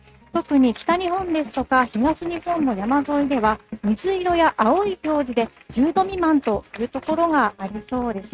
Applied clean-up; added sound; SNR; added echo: neural mask model RNNoise.